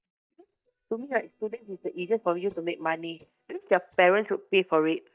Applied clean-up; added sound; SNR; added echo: neural mask model DeepFilterNet 3.